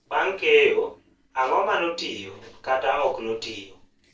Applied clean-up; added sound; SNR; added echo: neural separator model SepFormer DNS4.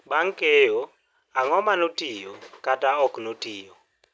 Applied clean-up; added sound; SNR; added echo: none; none; none; none.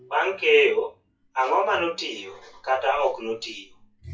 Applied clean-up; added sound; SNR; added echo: classical method WPE with log-MMSE.